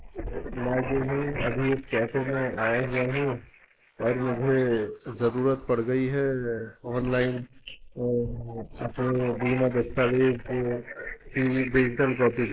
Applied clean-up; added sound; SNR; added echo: neural mask model Resemble Enhance denoiser.